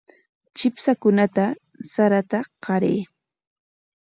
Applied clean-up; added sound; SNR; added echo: none; none; none; none.